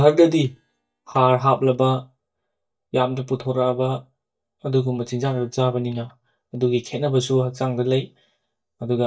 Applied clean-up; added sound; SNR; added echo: neural mask model DeepFilterNet 3.